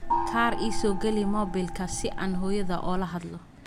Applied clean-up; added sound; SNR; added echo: none; Gong; 0 dB; none.